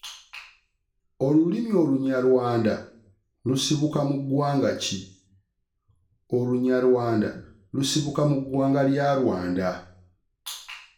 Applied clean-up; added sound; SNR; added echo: none; none; none; reverberation time 0.4 s.